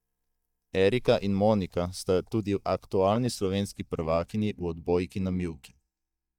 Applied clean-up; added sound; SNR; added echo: neural mask model DeepFilterNet 3.